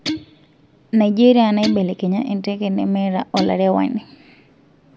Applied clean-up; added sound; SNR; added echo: none; Guitar; 13 dB; none.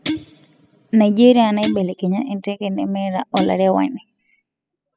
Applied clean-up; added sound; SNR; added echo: classical method spectral subtraction.